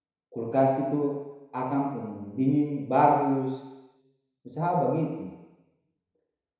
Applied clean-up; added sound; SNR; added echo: none; none; none; reverberation time 1.0 s.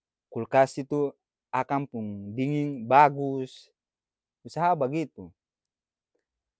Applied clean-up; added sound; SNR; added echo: none; none; none; none.